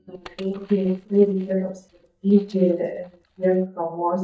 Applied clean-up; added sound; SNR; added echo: neural mask model DeepFilterNet 3.